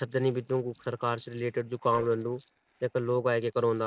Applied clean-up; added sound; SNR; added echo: neural separator model SepFormer DNS4.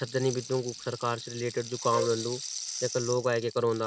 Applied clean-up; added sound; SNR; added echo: none; Rattle (instrument) + Bowed string instrument; 9 dB; none.